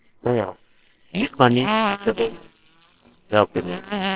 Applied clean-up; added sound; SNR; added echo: neural separator model SepFormer WHAMR!.